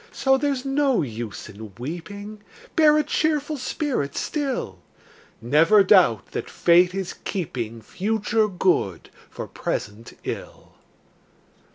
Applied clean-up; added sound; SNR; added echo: none; none; none; none.